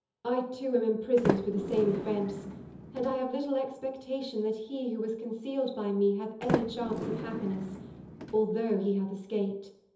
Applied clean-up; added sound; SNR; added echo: none; Sliding door; 5 dB; reverberation time 0.7 s.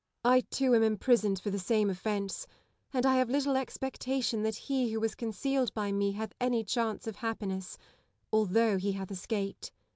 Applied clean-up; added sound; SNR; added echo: none; none; none; none.